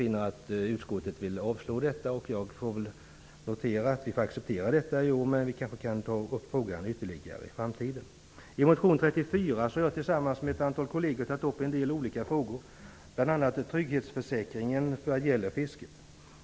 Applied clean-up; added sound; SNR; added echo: none; none; none; none.